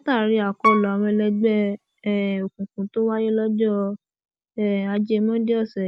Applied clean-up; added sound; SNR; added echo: none; Piano; 5 dB; none.